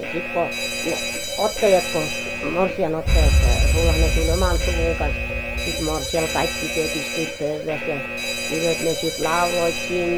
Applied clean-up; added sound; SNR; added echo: none; Alarm; -2 dB; none.